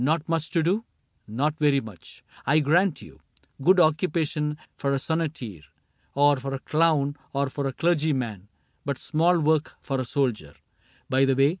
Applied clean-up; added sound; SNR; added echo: none; none; none; none.